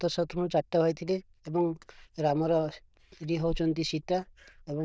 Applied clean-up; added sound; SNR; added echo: neural diffusion model UNIVERSE++.